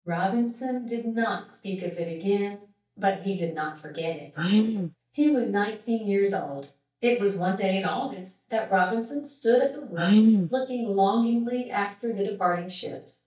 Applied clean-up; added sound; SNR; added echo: neural mask model DeepFilterNet 3.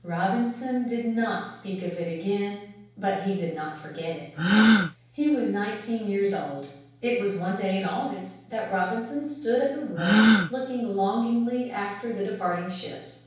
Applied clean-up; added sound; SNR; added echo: none; Gasp; 1 dB; reverberation time 0.7 s.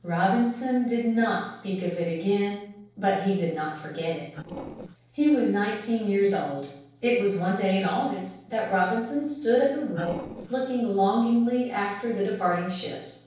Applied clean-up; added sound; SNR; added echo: neural separator model SepFormer DNS4.